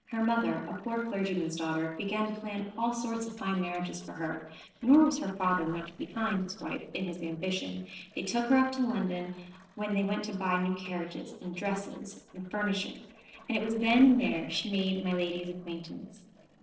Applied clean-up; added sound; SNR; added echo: neural separator model SepFormer DNS4.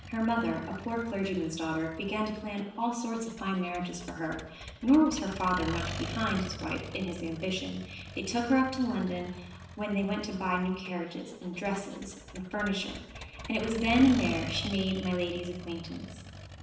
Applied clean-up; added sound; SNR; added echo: none; Accelerating, revving, vroom; 12 dB; reverberation time 0.8 s.